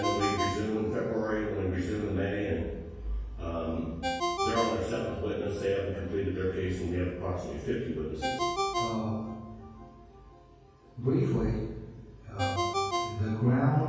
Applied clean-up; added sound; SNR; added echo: none; Ringtone; 6 dB; reverberation time 1.3 s.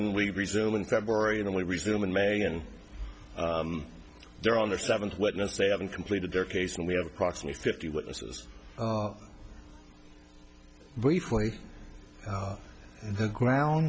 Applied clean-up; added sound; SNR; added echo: none; none; none; none.